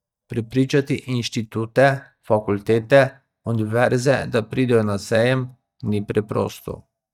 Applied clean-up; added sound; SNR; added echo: neural mask model DeepFilterNet 3.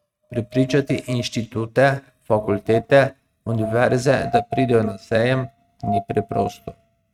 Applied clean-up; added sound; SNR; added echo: neural mask model RNNoise.